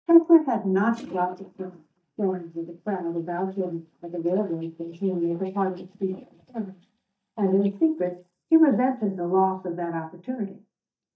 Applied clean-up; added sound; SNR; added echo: neural mask model DeepFilterNet 3.